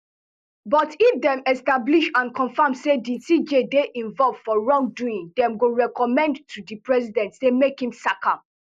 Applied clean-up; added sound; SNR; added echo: neural mask model Resemble Enhance denoiser.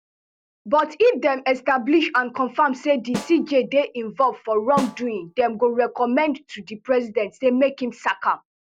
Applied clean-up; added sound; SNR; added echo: none; Snare drum; 13 dB; none.